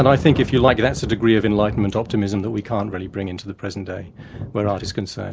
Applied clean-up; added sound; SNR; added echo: none; Thunder; 12 dB; none.